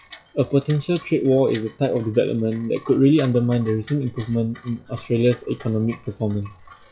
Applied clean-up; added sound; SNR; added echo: classical method WPE with log-MMSE.